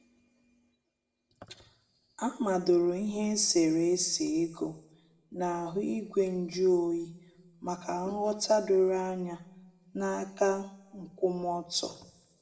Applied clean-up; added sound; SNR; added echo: none; none; none; reverberation time 0.8 s.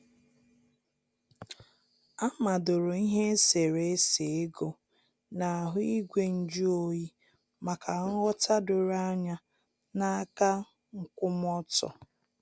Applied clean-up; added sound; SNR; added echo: none; none; none; none.